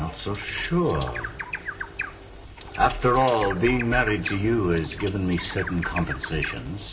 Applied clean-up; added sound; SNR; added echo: none; Bird; 11 dB; reverberation time 1.9 s.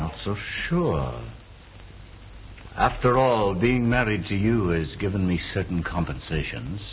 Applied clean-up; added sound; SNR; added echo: none; none; none; none.